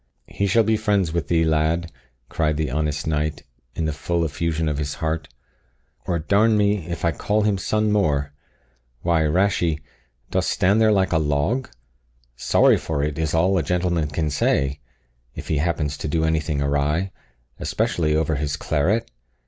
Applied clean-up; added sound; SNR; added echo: none; none; none; none.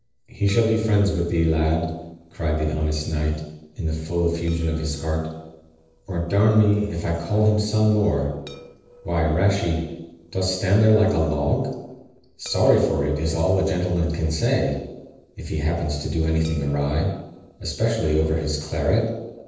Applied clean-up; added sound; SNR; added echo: neural separator model SepFormer DNS4.